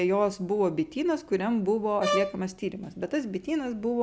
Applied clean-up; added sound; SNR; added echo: none; Brass instrument; 4 dB; none.